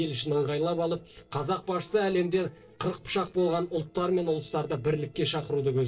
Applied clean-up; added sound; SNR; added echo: neural separator model SepFormer DNS4.